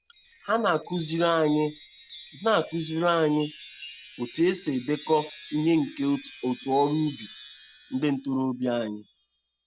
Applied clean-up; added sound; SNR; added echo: none; Wind chime; 20 dB; none.